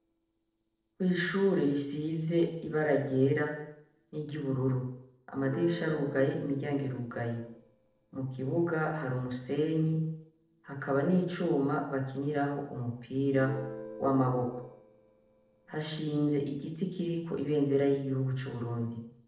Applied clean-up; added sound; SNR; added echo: neural separator model SepFormer DNS4.